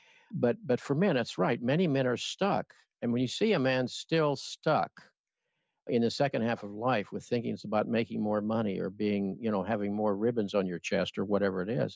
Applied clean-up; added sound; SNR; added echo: none; none; none; none.